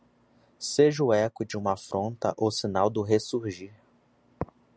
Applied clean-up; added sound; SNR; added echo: none; none; none; none.